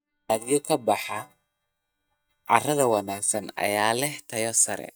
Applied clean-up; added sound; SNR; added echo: neural mask model DeepFilterNet 3.